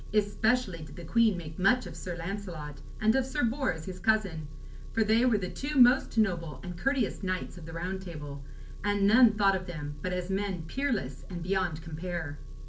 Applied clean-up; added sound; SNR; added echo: none; Engine; 9 dB; reverberation time 0.3 s.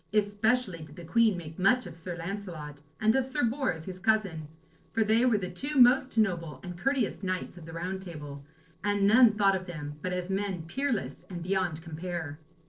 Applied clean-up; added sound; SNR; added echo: neural separator model SepFormer DNS4.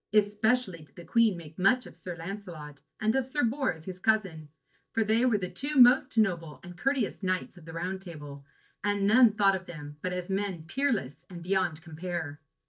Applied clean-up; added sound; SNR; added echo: neural mask model DeepFilterNet 3.